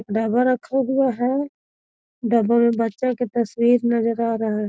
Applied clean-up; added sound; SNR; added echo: none; none; none; none.